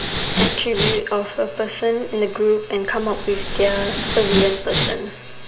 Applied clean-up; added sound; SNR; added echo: none; Respiratory sounds; 4 dB; reverberation time 2.1 s.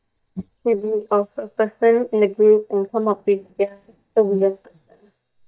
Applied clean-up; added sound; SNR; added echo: neural mask model DeepFilterNet 3.